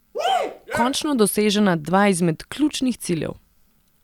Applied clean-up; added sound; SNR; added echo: none; Cheering; 3 dB; none.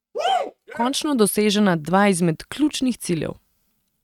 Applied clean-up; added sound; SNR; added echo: neural mask model RNNoise.